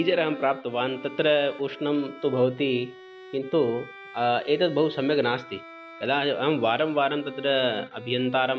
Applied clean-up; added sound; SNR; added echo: none; Bowed string instrument; 17 dB; none.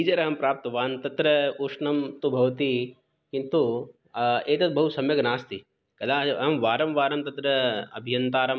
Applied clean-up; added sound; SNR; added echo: none; none; none; none.